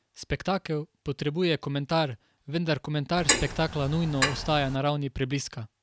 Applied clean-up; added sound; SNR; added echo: none; Clock; 1 dB; none.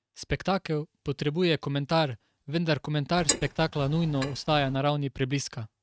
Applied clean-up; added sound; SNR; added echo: neural mask model RNNoise.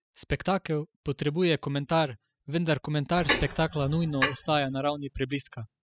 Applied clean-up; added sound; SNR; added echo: classical method spectral subtraction.